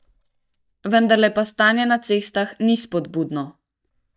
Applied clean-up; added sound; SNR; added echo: neural mask model DeepFilterNet 3.